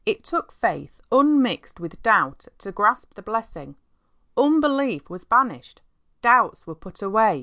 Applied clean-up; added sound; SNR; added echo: none; none; none; none.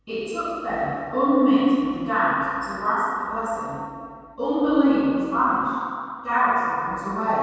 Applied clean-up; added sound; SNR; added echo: none; none; none; reverberation time 2.1 s.